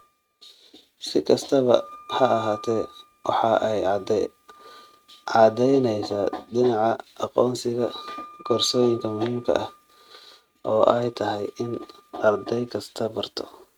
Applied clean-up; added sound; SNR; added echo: neural mask model RNNoise.